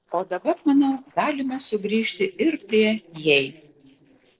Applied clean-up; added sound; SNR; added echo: neural separator model SepFormer DNS4.